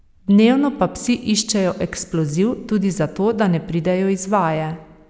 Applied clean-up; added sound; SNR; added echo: none; none; none; none.